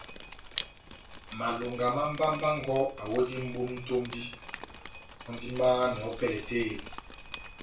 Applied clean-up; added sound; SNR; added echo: none; Drip; 7 dB; reverberation time 0.3 s.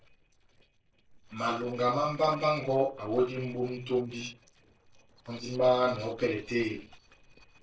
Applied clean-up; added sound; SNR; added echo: neural separator model SepFormer DNS4.